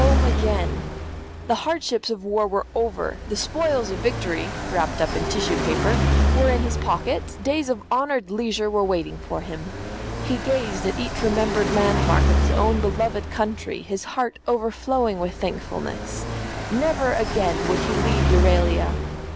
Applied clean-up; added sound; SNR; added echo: none; Car passing by; 0 dB; none.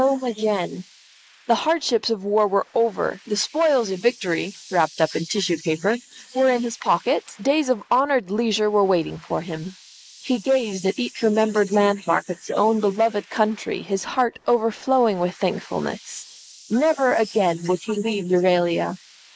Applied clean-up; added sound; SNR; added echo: neural mask model Resemble Enhance denoiser.